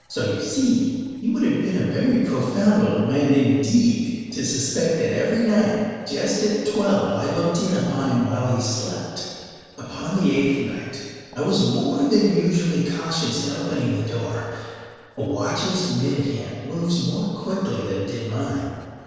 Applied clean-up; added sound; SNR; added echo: neural separator model SepFormer DNS4.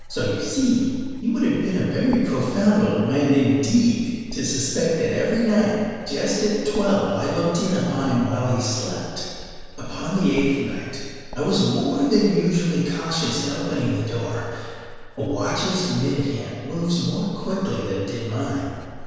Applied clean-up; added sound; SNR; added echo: none; Writing; 14 dB; reverberation time 1.9 s.